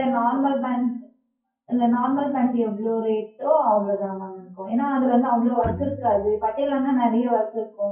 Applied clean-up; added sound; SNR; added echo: classical method WPE with log-MMSE.